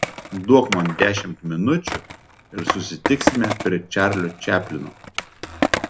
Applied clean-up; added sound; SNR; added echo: none; Skateboard; 4 dB; none.